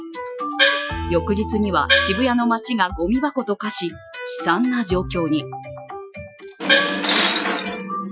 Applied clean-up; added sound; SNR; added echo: classical method Wiener filter.